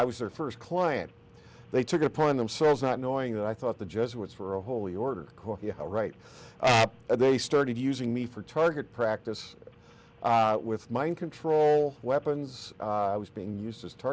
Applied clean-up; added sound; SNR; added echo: none; none; none; none.